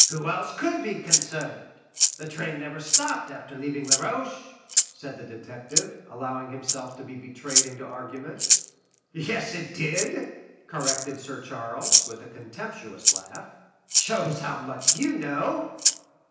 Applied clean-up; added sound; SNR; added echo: none; Rattle (instrument); -5 dB; reverberation time 0.9 s.